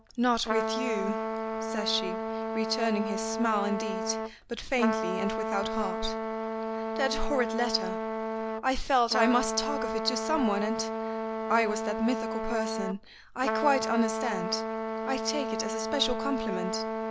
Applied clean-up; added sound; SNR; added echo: none; Trumpet; 1 dB; none.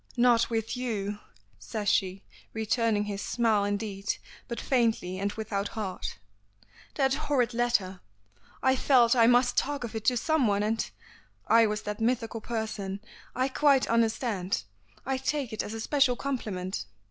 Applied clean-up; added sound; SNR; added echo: none; none; none; none.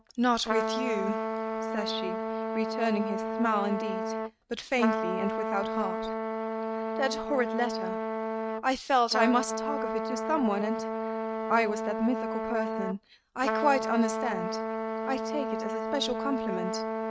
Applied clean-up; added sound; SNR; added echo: neural mask model RNNoise.